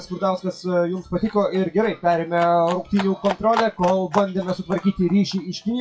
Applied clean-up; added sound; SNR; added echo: classical method WPE with log-MMSE.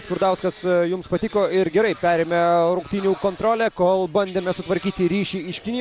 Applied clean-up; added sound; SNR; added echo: none; none; none; none.